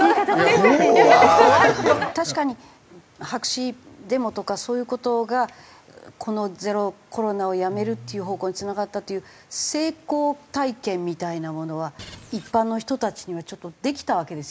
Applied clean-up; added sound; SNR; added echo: none; none; none; none.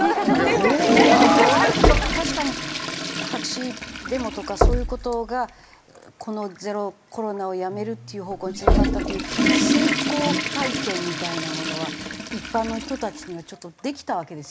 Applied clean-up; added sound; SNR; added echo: none; Toilet flush / Water + Knock; -1 dB; none.